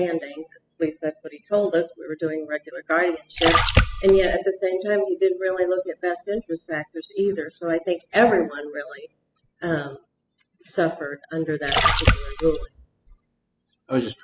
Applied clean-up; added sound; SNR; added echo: classical method spectral subtraction.